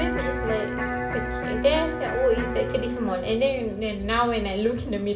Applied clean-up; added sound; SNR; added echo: none; Electric guitar; 6 dB; reverberation time 2.6 s.